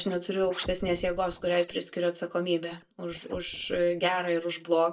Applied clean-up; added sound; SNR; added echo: neural mask model DeepFilterNet 3.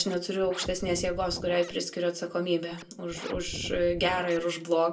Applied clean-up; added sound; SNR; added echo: none; Scratching (performance technique); 12 dB; reverberation time 0.2 s.